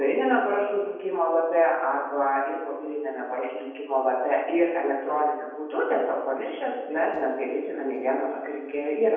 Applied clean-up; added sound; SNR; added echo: none; none; none; reverberation time 1.1 s.